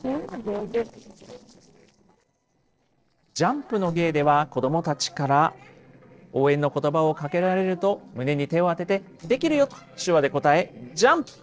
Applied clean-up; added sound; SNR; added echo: neural separator model SepFormer DNS4.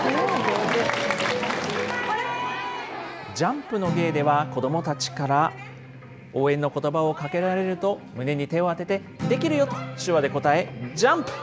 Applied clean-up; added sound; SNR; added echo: none; Acoustic guitar; 13 dB; none.